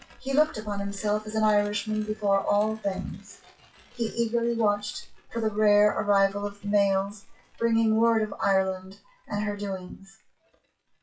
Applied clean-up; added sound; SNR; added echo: classical method WPE with log-MMSE.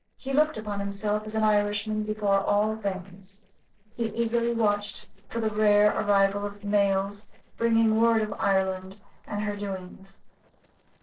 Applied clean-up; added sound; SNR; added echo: neural separator model SepFormer DNS4.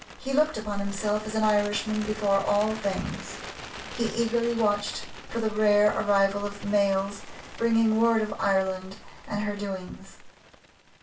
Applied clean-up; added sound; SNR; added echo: none; Bird; 16 dB; reverberation time 0.2 s.